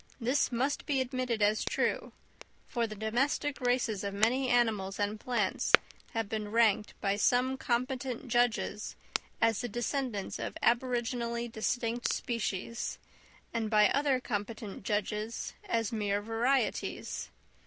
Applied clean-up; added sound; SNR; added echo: none; Crackle; 12 dB; none.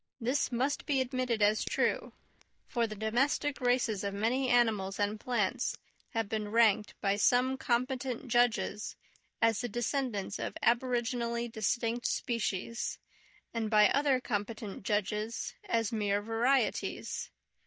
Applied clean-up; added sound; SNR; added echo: neural mask model DeepFilterNet 3.